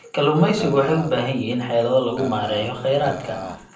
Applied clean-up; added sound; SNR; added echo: none; Burping, eructation; 12 dB; reverberation time 0.6 s.